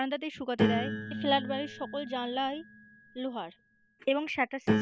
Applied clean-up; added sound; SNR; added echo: none; Piano; 1 dB; none.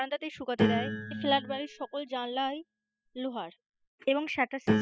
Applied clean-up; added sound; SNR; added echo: classical method spectral subtraction.